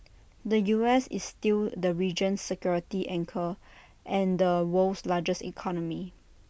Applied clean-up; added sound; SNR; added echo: none; none; none; none.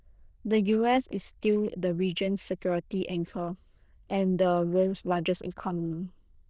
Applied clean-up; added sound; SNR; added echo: neural diffusion model UNIVERSE++.